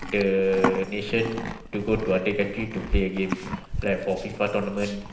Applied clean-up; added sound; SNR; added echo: none; Livestock, farm animals, working animals; 6 dB; reverberation time 0.9 s.